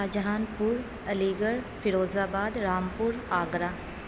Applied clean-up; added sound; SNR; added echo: none; none; none; none.